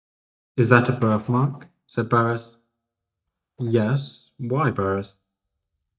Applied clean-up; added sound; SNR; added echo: neural mask model DeepFilterNet 3.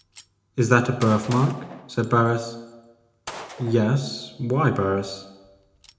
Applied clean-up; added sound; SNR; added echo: none; Gunshot, gunfire; 19 dB; reverberation time 0.8 s.